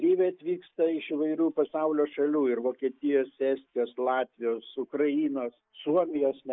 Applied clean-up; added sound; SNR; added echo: neural mask model Resemble Enhance denoiser.